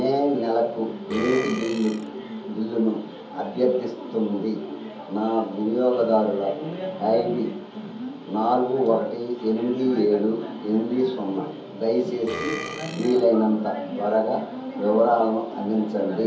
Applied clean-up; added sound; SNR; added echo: none; Burping, eructation; 11 dB; reverberation time 0.7 s.